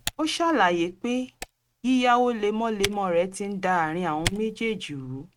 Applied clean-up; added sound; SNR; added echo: neural mask model RNNoise.